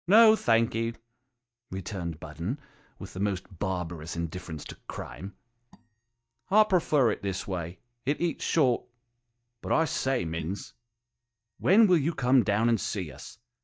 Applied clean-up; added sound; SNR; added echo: neural mask model DeepFilterNet 3.